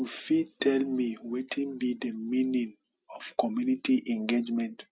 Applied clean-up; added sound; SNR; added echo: none; none; none; none.